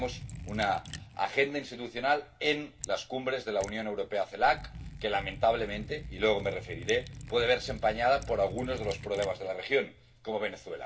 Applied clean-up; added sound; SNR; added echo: none; Liquid; 13 dB; reverberation time 0.2 s.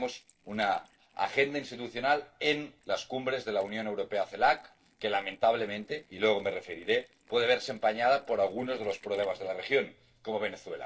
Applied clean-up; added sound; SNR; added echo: neural separator model SepFormer DNS4.